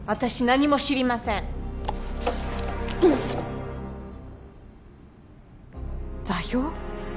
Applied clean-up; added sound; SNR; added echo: none; none; none; none.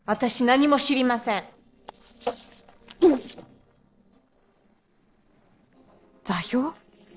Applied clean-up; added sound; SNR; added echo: neural separator model SepFormer DNS4.